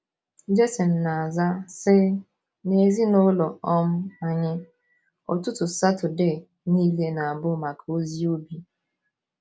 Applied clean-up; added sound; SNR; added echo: none; none; none; none.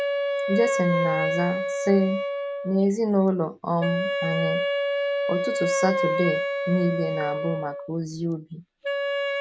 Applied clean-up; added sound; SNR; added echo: none; Wind instrument, woodwind instrument; 0 dB; none.